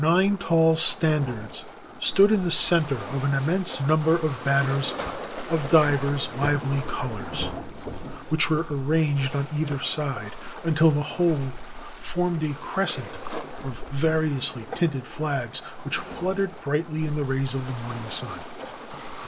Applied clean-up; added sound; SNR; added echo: none; Waves, surf; 10 dB; none.